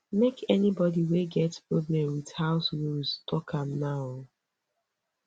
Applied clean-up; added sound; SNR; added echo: none; none; none; none.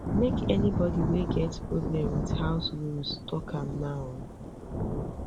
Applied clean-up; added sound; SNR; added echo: none; Thunder / Rain; 1 dB; none.